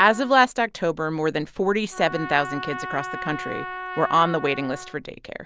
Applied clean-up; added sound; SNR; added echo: none; Trumpet; 12 dB; none.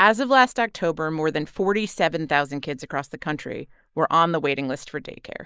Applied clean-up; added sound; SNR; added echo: neural mask model Resemble Enhance denoiser.